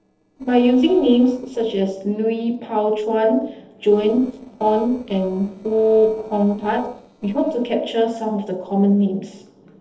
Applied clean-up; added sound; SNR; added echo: neural separator model SepFormer DNS4.